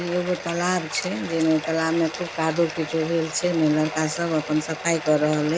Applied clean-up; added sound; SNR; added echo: none; Bathtub (filling or washing); 11 dB; none.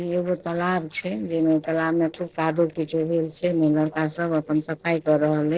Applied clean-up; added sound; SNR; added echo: neural separator model SepFormer DNS4.